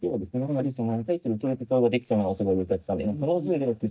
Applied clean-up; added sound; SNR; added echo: neural mask model DeepFilterNet 3.